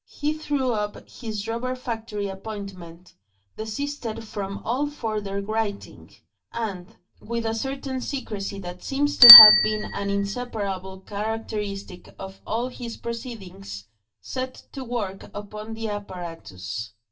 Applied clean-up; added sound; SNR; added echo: none; Bicycle bell; 0 dB; reverberation time 0.2 s.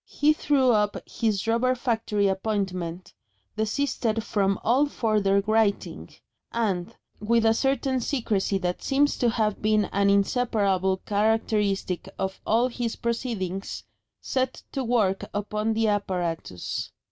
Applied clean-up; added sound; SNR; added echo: none; none; none; none.